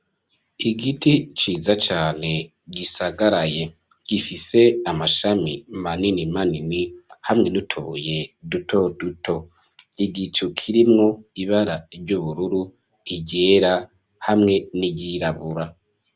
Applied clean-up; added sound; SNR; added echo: none; none; none; none.